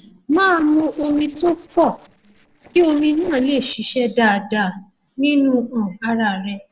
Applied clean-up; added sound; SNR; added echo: neural separator model SepFormer DNS4.